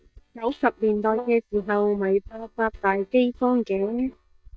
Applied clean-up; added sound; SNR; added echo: neural mask model DeepFilterNet 3.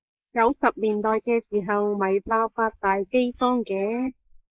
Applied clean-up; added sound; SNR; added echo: neural mask model Resemble Enhance denoiser.